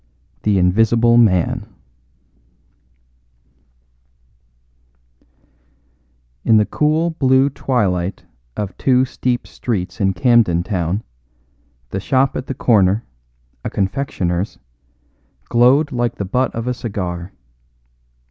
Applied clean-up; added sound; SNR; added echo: none; none; none; none.